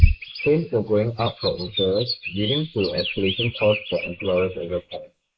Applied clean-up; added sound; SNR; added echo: neural mask model Resemble Enhance denoiser.